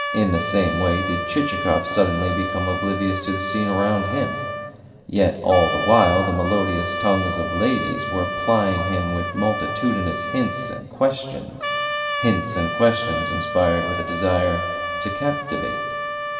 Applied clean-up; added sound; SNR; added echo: none; Trumpet; 4 dB; reverberation time 2.0 s.